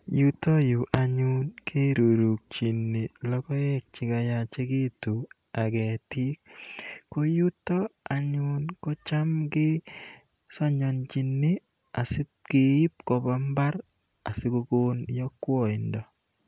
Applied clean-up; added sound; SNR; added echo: none; none; none; none.